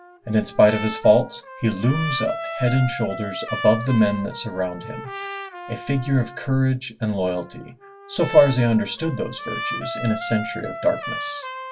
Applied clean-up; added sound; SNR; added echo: none; Trumpet; 11 dB; reverberation time 0.2 s.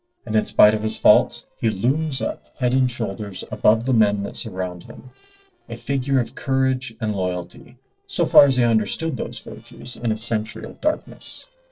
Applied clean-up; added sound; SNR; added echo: neural separator model SepFormer DNS4.